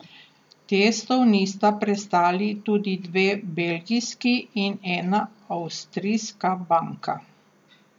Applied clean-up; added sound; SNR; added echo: none; none; none; none.